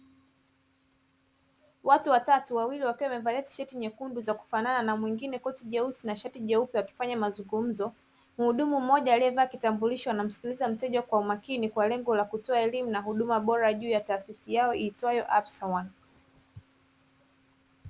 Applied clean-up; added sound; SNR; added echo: none; none; none; none.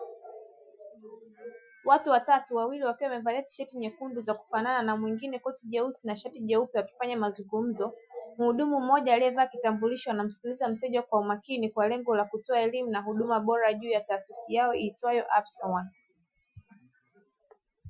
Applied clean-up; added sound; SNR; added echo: classical method Wiener filter.